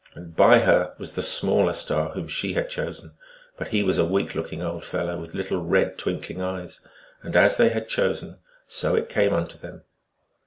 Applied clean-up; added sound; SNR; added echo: none; none; none; none.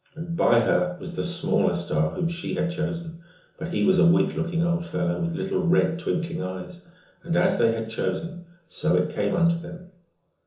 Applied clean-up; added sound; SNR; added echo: none; none; none; reverberation time 0.7 s.